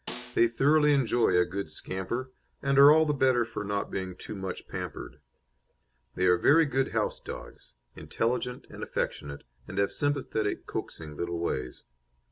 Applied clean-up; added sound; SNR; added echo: none; Snare drum; 16 dB; none.